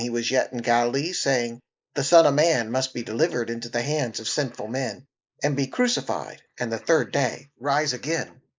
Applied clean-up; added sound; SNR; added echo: neural mask model Resemble Enhance denoiser.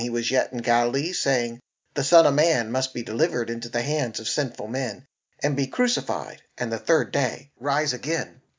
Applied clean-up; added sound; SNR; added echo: none; none; none; none.